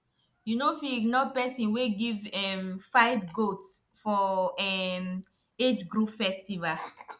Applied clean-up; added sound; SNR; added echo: none; none; none; none.